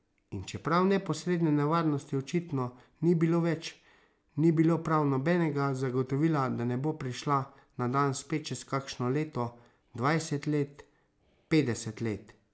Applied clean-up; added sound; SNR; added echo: none; none; none; none.